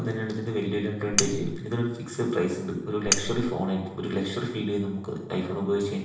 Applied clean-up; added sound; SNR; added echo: none; Cutlery, silverware; -1 dB; reverberation time 0.9 s.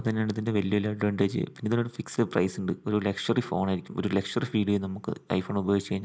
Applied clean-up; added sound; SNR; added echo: none; none; none; none.